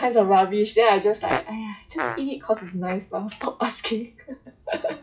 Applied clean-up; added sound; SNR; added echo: classical method WPE with log-MMSE.